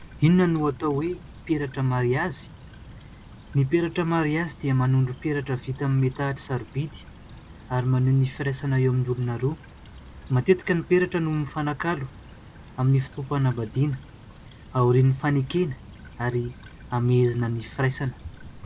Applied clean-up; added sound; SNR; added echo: none; Stream / Trickle, dribble; 19 dB; none.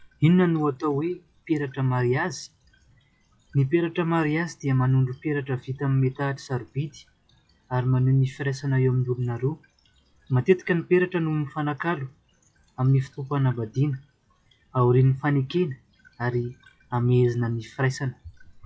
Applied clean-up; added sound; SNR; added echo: classical method log-MMSE.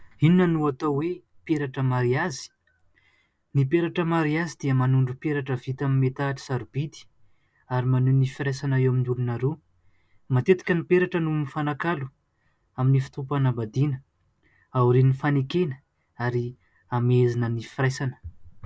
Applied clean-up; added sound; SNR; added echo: none; none; none; none.